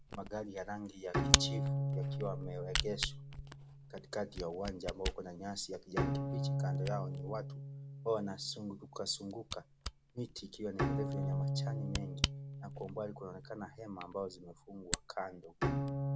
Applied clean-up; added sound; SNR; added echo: none; Bowed string instrument + Camera; -5 dB; none.